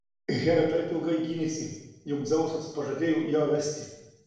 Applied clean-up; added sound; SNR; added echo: none; none; none; reverberation time 0.9 s.